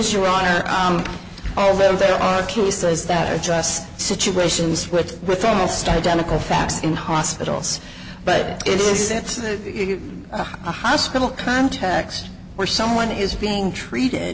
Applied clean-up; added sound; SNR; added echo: none; none; none; none.